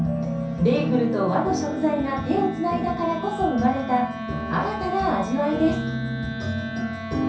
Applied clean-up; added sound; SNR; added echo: none; Wind instrument, woodwind instrument; 10 dB; reverberation time 0.6 s.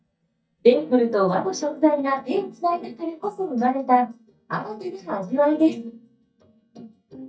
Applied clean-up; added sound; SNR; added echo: neural mask model DeepFilterNet 3.